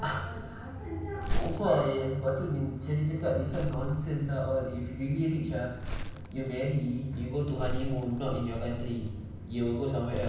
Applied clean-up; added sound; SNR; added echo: none; Crumpling, crinkling; 7 dB; reverberation time 0.9 s.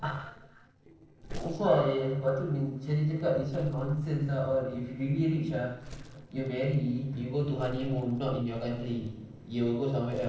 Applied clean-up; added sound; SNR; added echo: neural separator model SepFormer DNS4.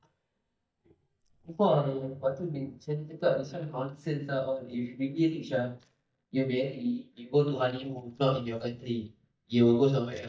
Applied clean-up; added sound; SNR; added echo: neural mask model DeepFilterNet 3.